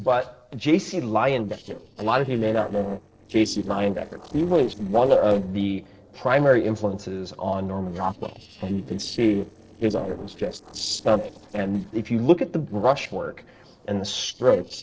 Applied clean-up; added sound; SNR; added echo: neural separator model SepFormer DNS4.